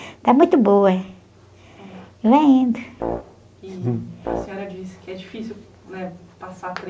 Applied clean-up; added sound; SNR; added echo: none; Brass instrument; 10 dB; none.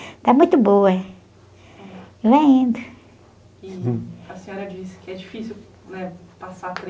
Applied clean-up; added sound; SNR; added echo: none; none; none; none.